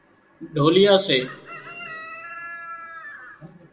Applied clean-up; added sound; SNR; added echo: none; Chicken, rooster; 14 dB; reverberation time 0.8 s.